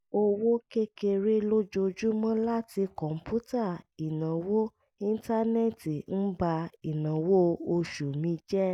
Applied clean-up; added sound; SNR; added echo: none; none; none; none.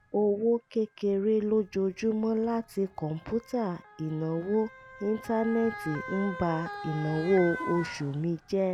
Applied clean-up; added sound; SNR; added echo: none; Motor vehicle (road) / Siren; 14 dB; none.